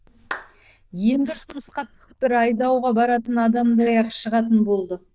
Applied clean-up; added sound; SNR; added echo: neural diffusion model UNIVERSE++.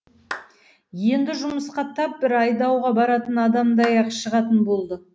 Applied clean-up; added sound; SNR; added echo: none; Clapping; 19 dB; none.